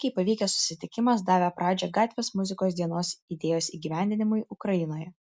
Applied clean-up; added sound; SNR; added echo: none; none; none; none.